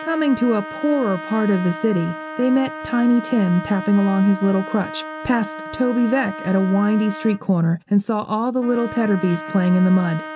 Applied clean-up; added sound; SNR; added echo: none; Trumpet; 12 dB; none.